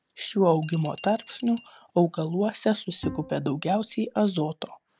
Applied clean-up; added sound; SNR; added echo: none; Glass + Bowed string instrument; 15 dB; none.